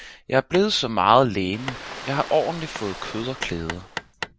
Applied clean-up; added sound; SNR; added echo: none; Ocean + Hammer; 13 dB; none.